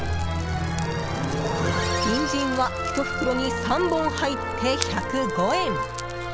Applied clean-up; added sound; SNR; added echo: none; Fire; 13 dB; none.